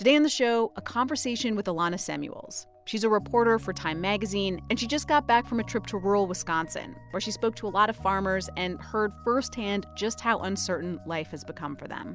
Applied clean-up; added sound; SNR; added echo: none; none; none; none.